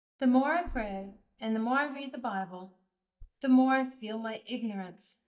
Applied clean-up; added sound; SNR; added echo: neural mask model DeepFilterNet 3.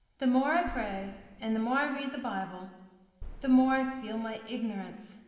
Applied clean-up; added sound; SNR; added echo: none; Boom; 17 dB; reverberation time 1.4 s.